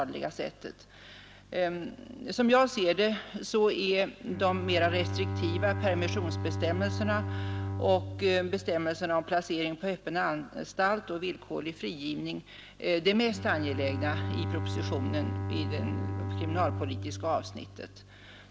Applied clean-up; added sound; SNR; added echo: none; Bowed string instrument; 6 dB; none.